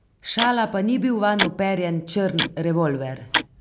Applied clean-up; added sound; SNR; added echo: none; Tick-tock; 6 dB; none.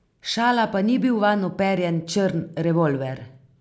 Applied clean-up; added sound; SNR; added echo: none; none; none; none.